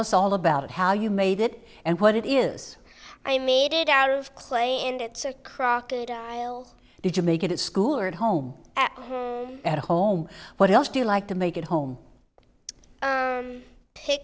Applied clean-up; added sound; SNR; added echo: none; none; none; none.